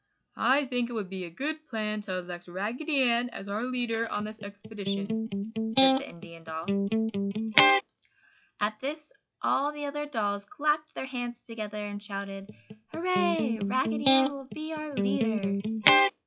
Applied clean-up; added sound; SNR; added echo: classical method log-MMSE.